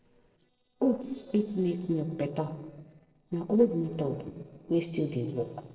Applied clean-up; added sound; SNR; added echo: neural separator model SepFormer DNS4.